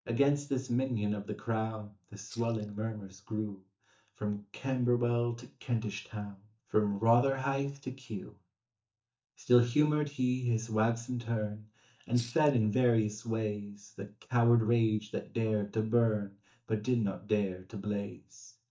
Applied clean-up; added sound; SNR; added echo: neural mask model DeepFilterNet 3.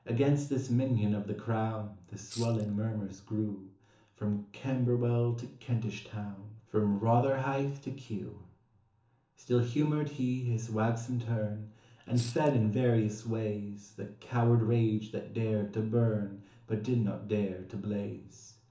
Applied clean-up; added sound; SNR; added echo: none; Rattle (instrument); 16 dB; reverberation time 0.7 s.